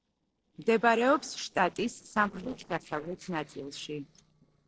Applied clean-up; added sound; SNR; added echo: neural separator model SepFormer DNS4.